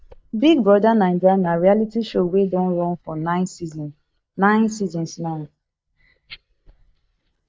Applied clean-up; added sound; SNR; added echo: neural mask model DeepFilterNet 3.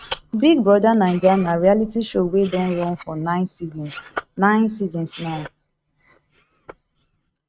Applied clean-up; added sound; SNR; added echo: neural mask model RNNoise.